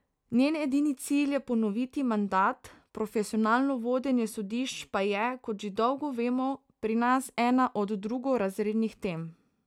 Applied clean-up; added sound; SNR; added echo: none; none; none; none.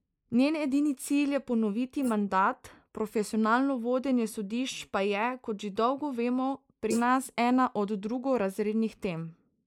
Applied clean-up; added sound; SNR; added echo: neural mask model Resemble Enhance denoiser.